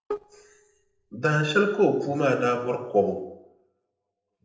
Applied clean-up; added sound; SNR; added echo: neural separator model SepFormer DNS4.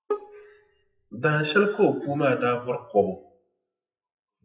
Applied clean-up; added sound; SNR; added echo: classical method WPE with log-MMSE.